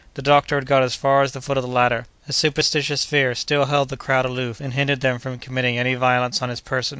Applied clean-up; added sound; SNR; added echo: none; none; none; none.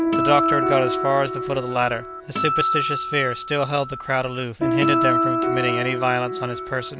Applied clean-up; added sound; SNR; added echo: none; Piano + Acoustic guitar; 0 dB; none.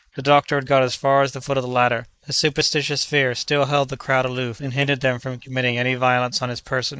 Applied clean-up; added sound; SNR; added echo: neural mask model Resemble Enhance denoiser.